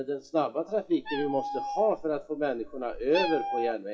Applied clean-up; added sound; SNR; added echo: classical method WPE with log-MMSE.